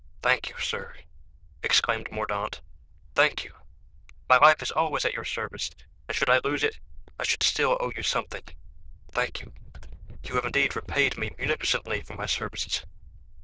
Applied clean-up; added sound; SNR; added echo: neural diffusion model UNIVERSE++.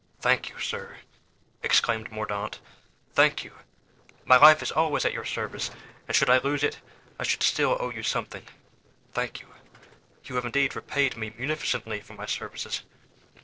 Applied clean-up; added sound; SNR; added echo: neural separator model SepFormer DNS4.